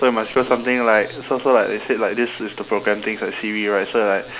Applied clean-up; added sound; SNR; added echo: none; none; none; none.